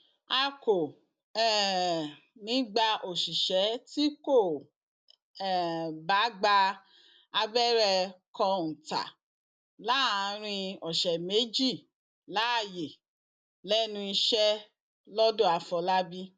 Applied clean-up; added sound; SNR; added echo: none; none; none; none.